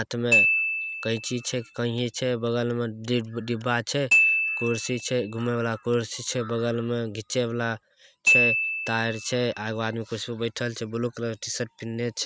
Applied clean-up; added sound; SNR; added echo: neural mask model RNNoise.